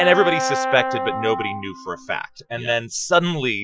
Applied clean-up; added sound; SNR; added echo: classical method Wiener filter.